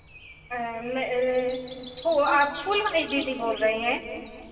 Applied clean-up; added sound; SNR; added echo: none; Breathing; 15 dB; reverberation time 2.5 s.